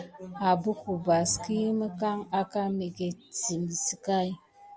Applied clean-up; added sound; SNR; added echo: none; none; none; none.